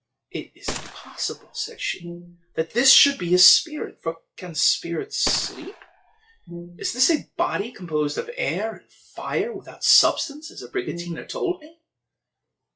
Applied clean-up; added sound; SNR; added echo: classical method log-MMSE.